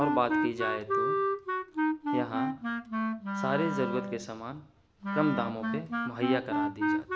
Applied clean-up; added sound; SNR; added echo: none; Wind instrument, woodwind instrument; -2 dB; none.